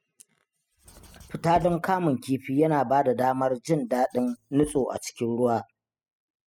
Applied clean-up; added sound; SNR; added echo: classical method spectral subtraction.